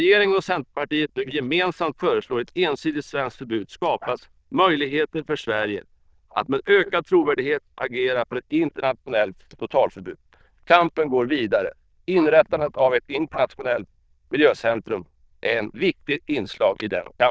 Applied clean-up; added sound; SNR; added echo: neural diffusion model UNIVERSE++.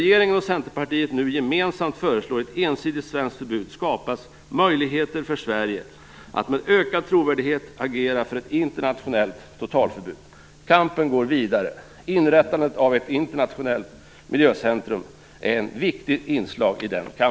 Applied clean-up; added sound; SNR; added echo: none; none; none; none.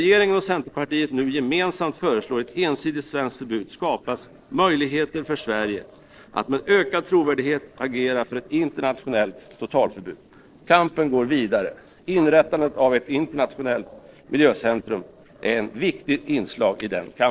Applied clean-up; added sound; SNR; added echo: neural separator model SepFormer DNS4.